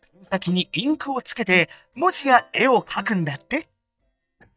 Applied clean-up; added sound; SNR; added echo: neural mask model DeepFilterNet 3.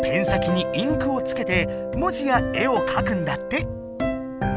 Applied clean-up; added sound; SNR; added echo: none; Mallet percussion; 5 dB; none.